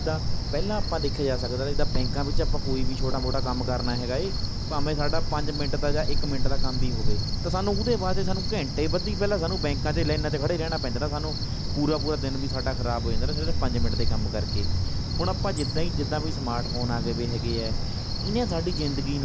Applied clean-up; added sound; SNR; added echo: none; Cricket; -4 dB; none.